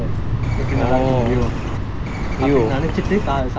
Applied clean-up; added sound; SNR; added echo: none; Walk, footsteps + Bird; 6 dB; none.